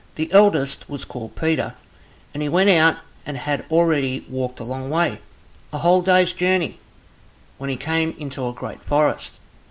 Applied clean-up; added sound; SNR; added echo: none; none; none; none.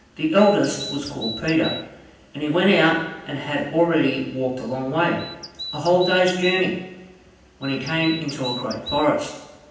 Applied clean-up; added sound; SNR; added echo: none; Bird vocalization, bird call, bird song; 12 dB; reverberation time 0.9 s.